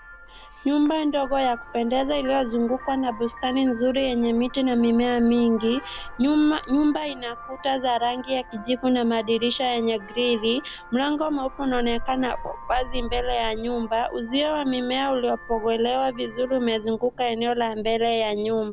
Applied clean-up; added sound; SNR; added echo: none; Vehicle horn, car horn, honking; 14 dB; none.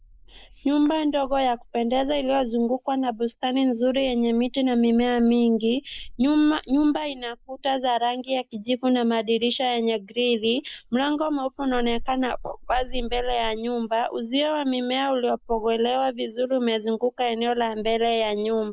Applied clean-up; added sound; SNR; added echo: neural mask model Resemble Enhance denoiser.